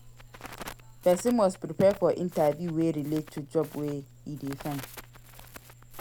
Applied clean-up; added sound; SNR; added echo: none; Crackle; 17 dB; none.